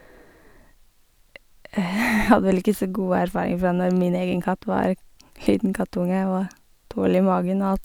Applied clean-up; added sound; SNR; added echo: none; none; none; none.